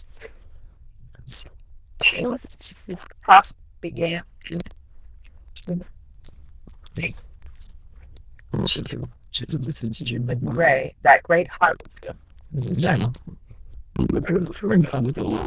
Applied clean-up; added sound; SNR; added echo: neural diffusion model UNIVERSE++.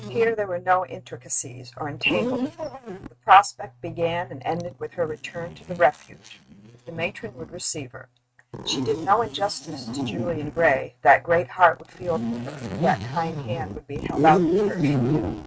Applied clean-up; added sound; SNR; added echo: neural mask model RNNoise.